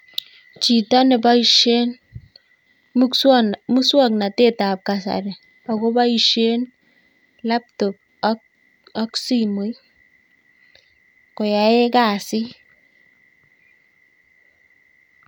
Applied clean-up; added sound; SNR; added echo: none; none; none; none.